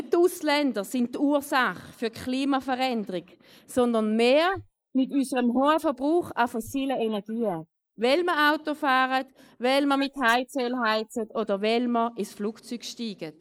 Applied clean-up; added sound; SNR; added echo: neural mask model Resemble Enhance denoiser.